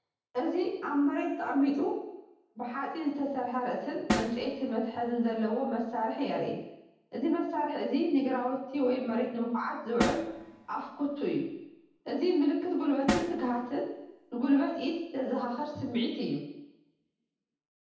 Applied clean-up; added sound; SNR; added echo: none; Snare drum; 5 dB; reverberation time 0.8 s.